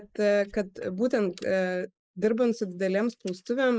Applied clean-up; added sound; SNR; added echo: neural mask model Resemble Enhance denoiser.